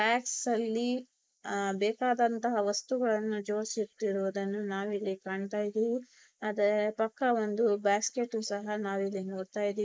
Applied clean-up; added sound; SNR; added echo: neural mask model Resemble Enhance denoiser.